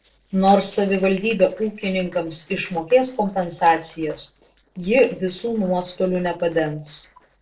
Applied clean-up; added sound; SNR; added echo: neural separator model SepFormer DNS4.